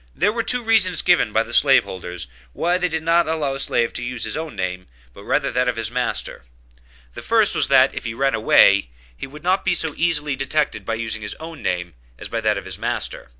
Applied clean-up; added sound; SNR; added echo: none; none; none; none.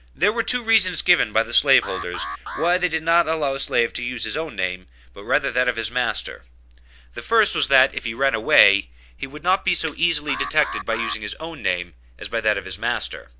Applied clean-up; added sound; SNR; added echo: none; Alarm; 10 dB; none.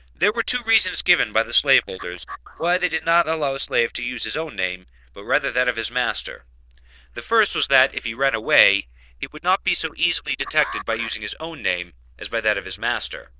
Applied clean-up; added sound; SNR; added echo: neural diffusion model UNIVERSE++.